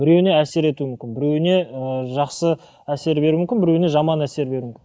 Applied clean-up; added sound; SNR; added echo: neural mask model Resemble Enhance denoiser.